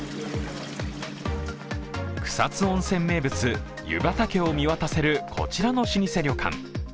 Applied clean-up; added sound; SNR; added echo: none; Gong; 15 dB; none.